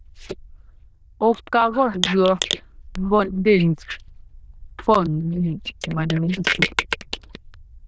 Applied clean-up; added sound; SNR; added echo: neural diffusion model UNIVERSE++.